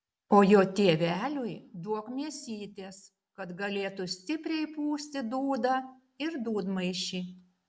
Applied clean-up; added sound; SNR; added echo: none; none; none; none.